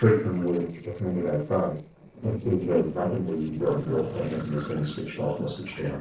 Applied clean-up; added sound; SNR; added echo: neural separator model SepFormer DNS4.